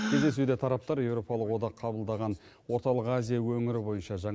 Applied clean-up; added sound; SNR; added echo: none; Gasp; 12 dB; none.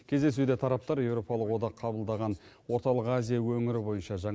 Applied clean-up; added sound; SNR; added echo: none; none; none; none.